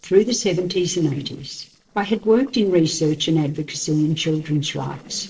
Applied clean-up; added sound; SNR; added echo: neural separator model SepFormer DNS4.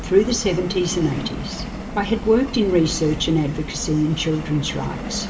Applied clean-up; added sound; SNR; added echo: none; Subway, metro, underground; 9 dB; reverberation time 0.8 s.